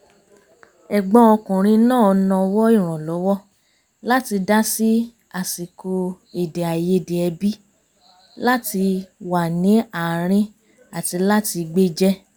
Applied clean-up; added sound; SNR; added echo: none; none; none; none.